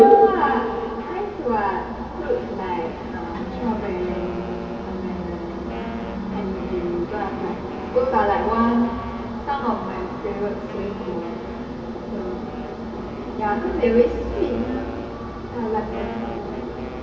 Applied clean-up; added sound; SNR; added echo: none; Wind instrument, woodwind instrument; 16 dB; reverberation time 2.3 s.